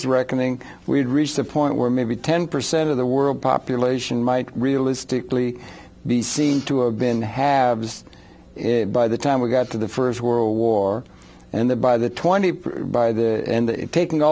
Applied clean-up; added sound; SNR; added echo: none; none; none; none.